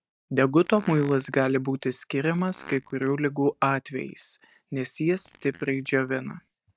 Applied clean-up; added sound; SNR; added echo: neural mask model DeepFilterNet 3.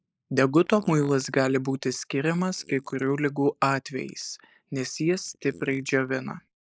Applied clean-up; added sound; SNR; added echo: neural mask model Resemble Enhance denoiser.